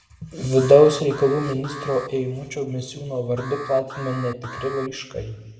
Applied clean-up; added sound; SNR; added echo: none; Alarm; 14 dB; reverberation time 1.4 s.